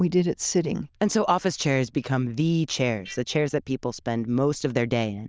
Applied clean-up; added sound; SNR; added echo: neural diffusion model UNIVERSE++.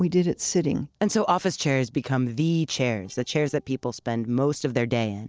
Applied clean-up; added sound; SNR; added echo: neural separator model SepFormer DNS4.